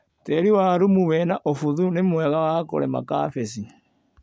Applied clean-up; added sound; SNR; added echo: none; none; none; none.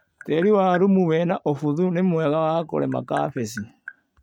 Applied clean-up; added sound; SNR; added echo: neural mask model RNNoise.